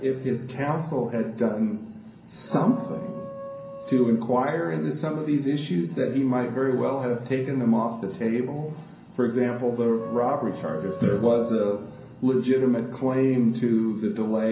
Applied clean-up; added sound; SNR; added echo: none; Wind instrument, woodwind instrument; 14 dB; reverberation time 0.6 s.